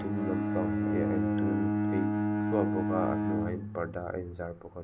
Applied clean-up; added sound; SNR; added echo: none; Bowed string instrument; -5 dB; none.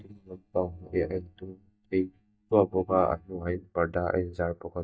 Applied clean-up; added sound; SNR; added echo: neural mask model DeepFilterNet 3.